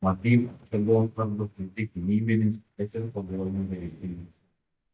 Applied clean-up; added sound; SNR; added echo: neural mask model DeepFilterNet 3.